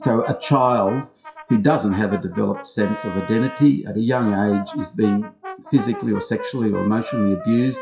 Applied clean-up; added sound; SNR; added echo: classical method WPE with log-MMSE.